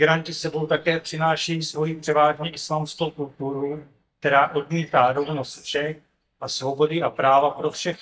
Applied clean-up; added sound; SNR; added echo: neural mask model DeepFilterNet 3.